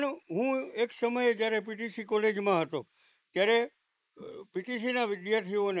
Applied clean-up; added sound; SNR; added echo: neural mask model Resemble Enhance denoiser.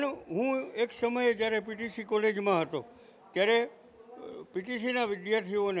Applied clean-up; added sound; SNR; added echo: none; none; none; none.